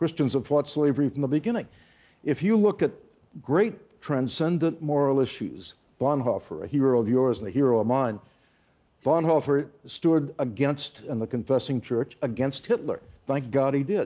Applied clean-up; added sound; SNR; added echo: none; none; none; none.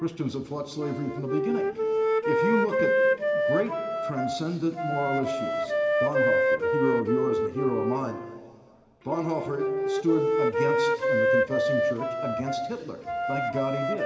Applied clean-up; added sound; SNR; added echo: none; Wind instrument, woodwind instrument; -5 dB; reverberation time 2.0 s.